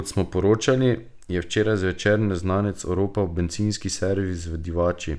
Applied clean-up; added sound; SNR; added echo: none; none; none; none.